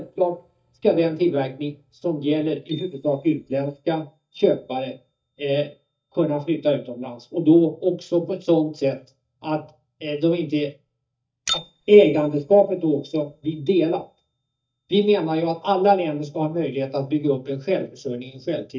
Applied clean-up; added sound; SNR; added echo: neural mask model DeepFilterNet 3.